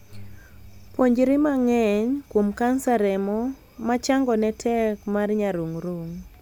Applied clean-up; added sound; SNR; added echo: none; none; none; none.